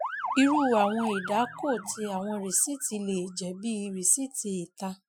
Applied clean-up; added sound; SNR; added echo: classical method Wiener filter.